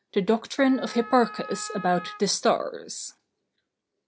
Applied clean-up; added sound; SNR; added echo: none; Wind instrument, woodwind instrument; 14 dB; none.